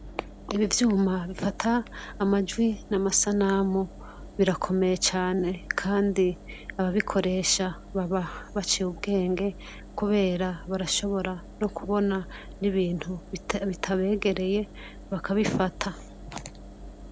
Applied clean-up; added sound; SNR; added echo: none; Engine; 16 dB; none.